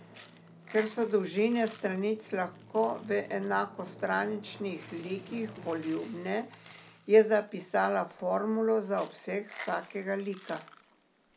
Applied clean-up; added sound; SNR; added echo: none; Drum + Coin (dropping); 19 dB; none.